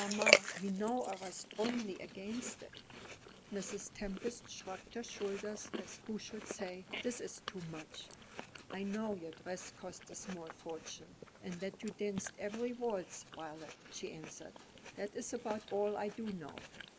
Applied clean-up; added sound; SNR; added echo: neural mask model Resemble Enhance denoiser.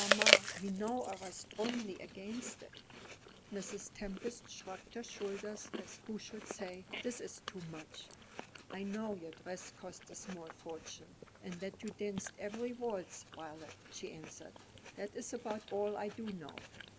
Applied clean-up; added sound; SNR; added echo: none; Chewing, mastication; -1 dB; none.